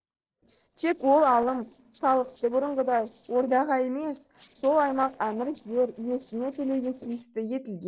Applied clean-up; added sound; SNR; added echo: neural separator model SepFormer DNS4.